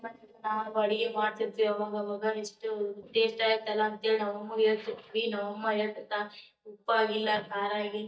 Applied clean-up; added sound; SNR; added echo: neural mask model DeepFilterNet 3.